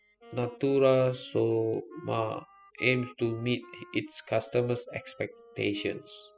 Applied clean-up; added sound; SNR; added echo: classical method spectral subtraction.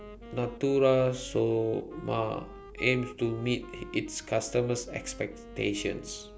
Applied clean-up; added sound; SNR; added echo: none; Wind instrument, woodwind instrument; 17 dB; none.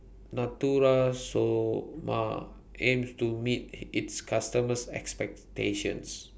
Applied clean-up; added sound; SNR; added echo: none; none; none; none.